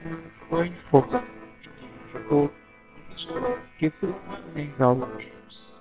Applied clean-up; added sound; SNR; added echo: neural separator model SepFormer WHAMR!.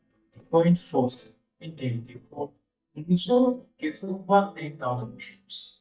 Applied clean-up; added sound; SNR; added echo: neural mask model DeepFilterNet 3.